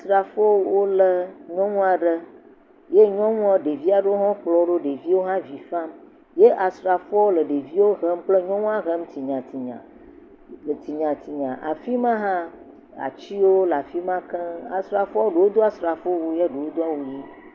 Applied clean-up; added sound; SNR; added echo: none; none; none; none.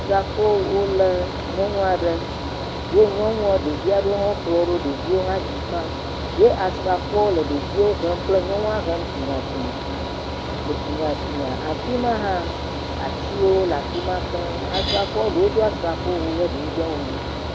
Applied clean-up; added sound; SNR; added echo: none; Mechanical fan; 5 dB; none.